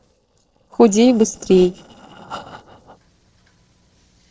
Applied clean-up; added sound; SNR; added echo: neural separator model SepFormer DNS4.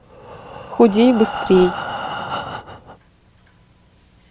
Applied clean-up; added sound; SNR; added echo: none; Breathing; 10 dB; none.